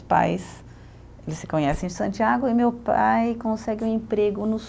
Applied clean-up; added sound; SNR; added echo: none; none; none; none.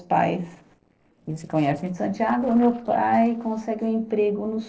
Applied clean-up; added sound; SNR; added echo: neural separator model SepFormer DNS4.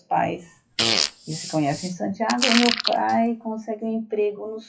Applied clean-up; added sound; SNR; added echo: classical method WPE with log-MMSE.